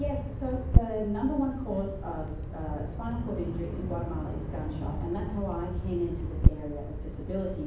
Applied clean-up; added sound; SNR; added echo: none; Bird vocalization, bird call, bird song; -4 dB; reverberation time 1.2 s.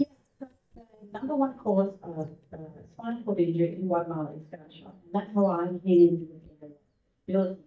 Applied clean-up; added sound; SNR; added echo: neural mask model DeepFilterNet 3.